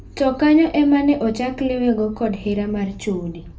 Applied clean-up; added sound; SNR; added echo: none; Motor vehicle (road); 20 dB; reverberation time 0.3 s.